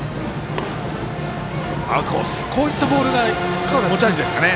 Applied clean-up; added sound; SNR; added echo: none; none; none; none.